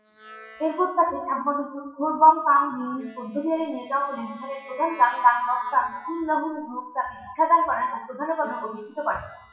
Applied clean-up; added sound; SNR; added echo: classical method WPE with log-MMSE.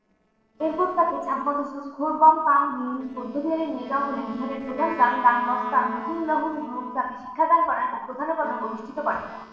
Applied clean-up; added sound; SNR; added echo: neural separator model SepFormer DNS4.